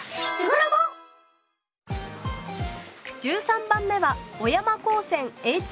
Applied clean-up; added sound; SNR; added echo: none; none; none; none.